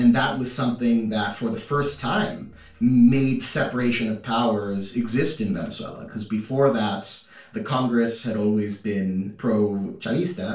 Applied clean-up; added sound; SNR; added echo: none; none; none; reverberation time 0.3 s.